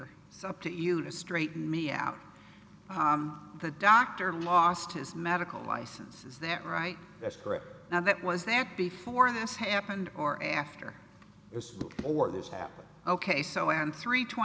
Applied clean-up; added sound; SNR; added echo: none; none; none; none.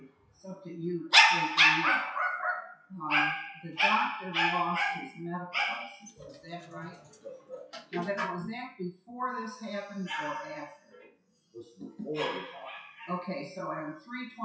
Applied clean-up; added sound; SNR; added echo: classical method WPE with log-MMSE.